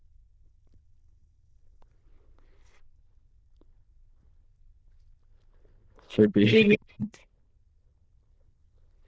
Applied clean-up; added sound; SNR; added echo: neural diffusion model UNIVERSE++.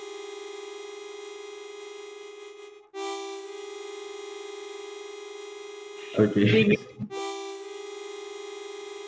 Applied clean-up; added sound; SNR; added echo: none; Harmonica; 7 dB; none.